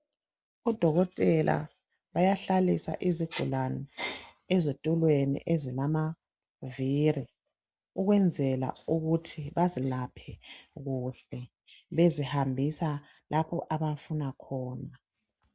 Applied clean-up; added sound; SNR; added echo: none; none; none; none.